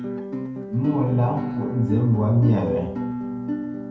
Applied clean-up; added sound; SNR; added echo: none; Guitar; 5 dB; reverberation time 2.1 s.